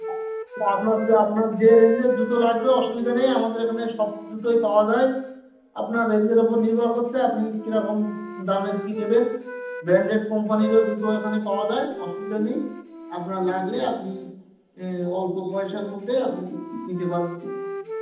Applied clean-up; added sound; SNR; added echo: none; Wind instrument, woodwind instrument; 12 dB; reverberation time 0.8 s.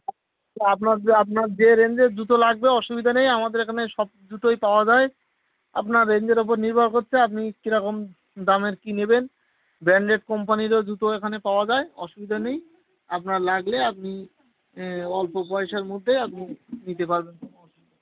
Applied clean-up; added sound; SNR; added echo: none; none; none; none.